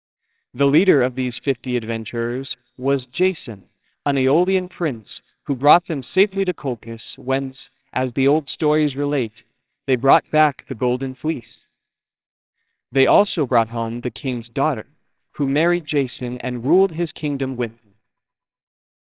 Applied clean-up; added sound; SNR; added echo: neural separator model SepFormer WHAMR!.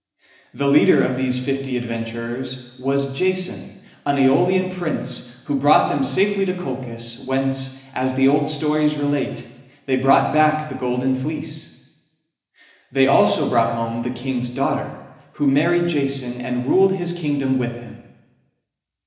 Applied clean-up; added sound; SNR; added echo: none; Cowbell; 19 dB; reverberation time 1.0 s.